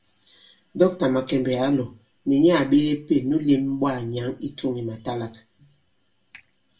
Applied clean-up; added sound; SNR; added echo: none; none; none; reverberation time 0.2 s.